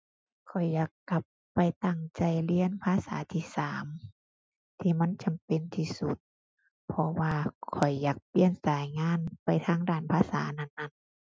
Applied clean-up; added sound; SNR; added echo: none; none; none; none.